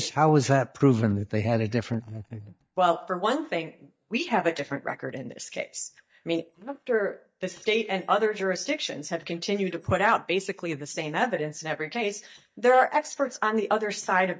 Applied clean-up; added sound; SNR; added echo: neural mask model DeepFilterNet 3.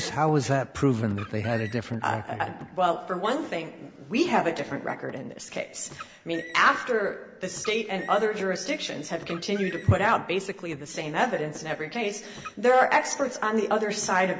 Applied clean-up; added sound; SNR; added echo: none; Car; 20 dB; none.